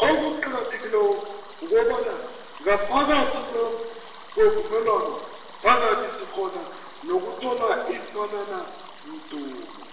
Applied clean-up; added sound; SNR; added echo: none; Stream; 20 dB; reverberation time 1.0 s.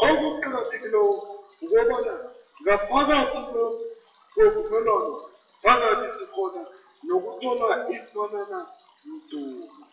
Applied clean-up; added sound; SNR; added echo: classical method WPE with log-MMSE.